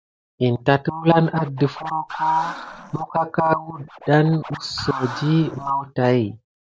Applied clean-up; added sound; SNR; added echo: none; Scratching (performance technique); 14 dB; none.